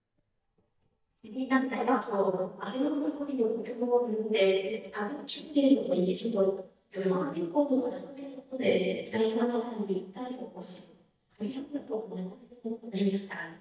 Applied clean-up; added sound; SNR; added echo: neural mask model DeepFilterNet 3.